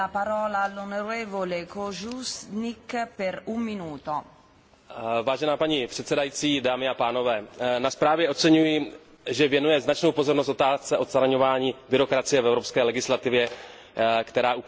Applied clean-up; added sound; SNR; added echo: none; none; none; none.